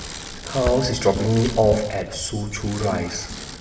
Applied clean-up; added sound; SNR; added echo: none; Bicycle; 8 dB; reverberation time 1.2 s.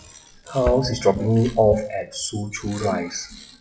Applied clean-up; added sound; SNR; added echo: classical method WPE with log-MMSE.